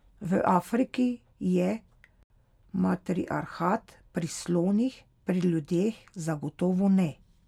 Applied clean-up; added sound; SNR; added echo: none; none; none; none.